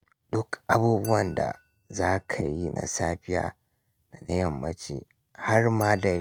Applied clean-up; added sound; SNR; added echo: neural mask model RNNoise.